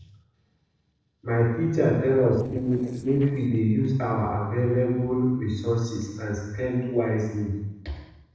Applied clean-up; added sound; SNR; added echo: neural separator model SepFormer DNS4.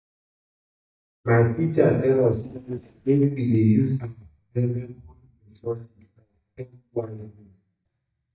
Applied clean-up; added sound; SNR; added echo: neural mask model DeepFilterNet 3.